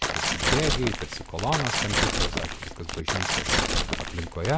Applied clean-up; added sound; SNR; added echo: none; Tearing; -4 dB; none.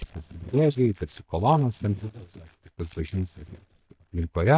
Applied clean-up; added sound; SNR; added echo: neural mask model DeepFilterNet 3.